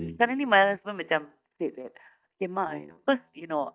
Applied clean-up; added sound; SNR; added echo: neural mask model DeepFilterNet 3.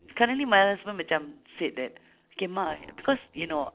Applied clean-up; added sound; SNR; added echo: neural separator model SepFormer DNS4.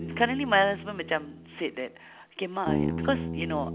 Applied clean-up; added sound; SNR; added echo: none; Bass guitar; 5 dB; none.